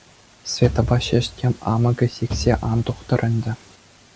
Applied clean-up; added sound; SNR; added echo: none; Bass drum / Thump, thud; 10 dB; none.